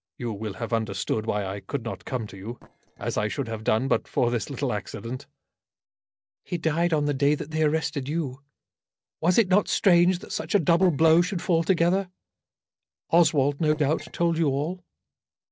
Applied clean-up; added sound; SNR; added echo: neural separator model SepFormer DNS4.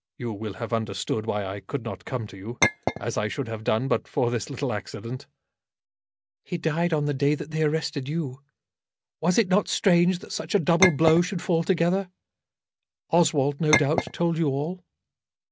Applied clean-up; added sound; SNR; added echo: none; Chink, clink; 2 dB; none.